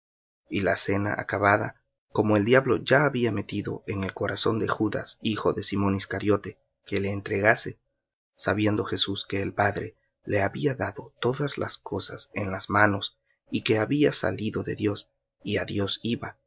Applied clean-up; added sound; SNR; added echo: none; none; none; none.